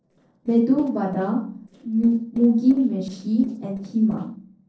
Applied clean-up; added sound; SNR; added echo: neural separator model SepFormer DNS4.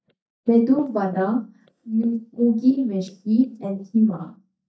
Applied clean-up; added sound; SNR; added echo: neural mask model DeepFilterNet 3.